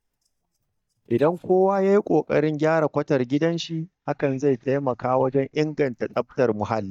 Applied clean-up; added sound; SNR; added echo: neural mask model DeepFilterNet 3.